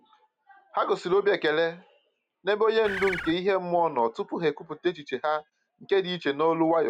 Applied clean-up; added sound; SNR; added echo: none; Bird; 6 dB; none.